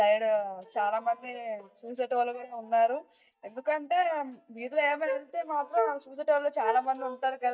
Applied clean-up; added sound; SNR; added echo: neural mask model DeepFilterNet 3.